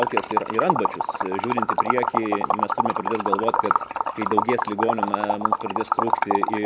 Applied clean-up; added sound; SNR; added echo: none; Liquid; -4 dB; none.